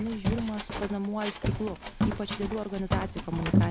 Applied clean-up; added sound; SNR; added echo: none; Run; -2 dB; none.